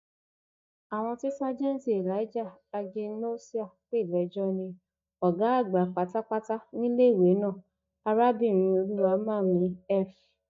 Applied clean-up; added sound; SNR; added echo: neural mask model DeepFilterNet 3.